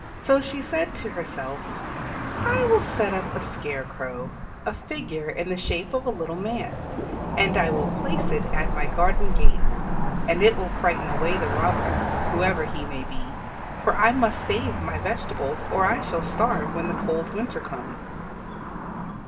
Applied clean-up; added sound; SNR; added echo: none; Cricket / Motor vehicle (road); -3 dB; reverberation time 0.8 s.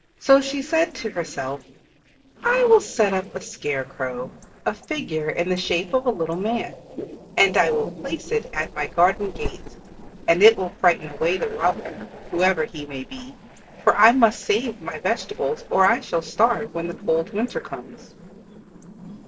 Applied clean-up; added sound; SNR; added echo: neural separator model SepFormer DNS4.